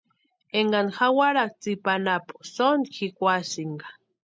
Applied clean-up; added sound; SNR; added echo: none; none; none; none.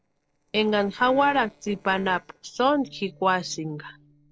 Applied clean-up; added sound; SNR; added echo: neural separator model SepFormer DNS4.